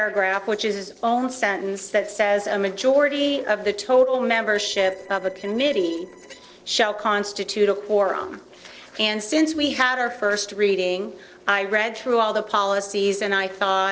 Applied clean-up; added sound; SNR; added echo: neural separator model SepFormer DNS4.